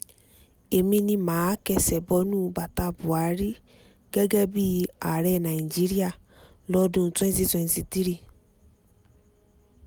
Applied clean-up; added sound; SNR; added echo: none; none; none; none.